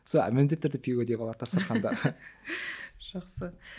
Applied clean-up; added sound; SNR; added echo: none; none; none; none.